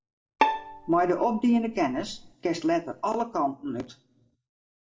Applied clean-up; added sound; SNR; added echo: none; Bowed string instrument; 4 dB; reverberation time 0.4 s.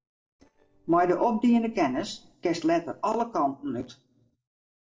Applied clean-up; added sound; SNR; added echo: neural separator model SepFormer DNS4.